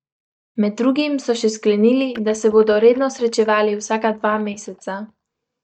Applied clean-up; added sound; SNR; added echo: neural mask model DeepFilterNet 3.